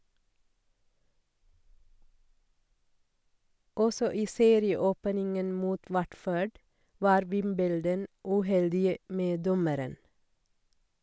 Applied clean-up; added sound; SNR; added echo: none; none; none; none.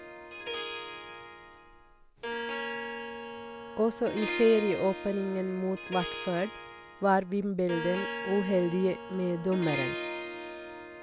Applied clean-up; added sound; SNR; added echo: none; Harp; 7 dB; none.